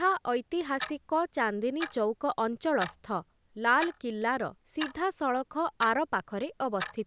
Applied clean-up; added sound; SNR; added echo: none; Clock; 13 dB; none.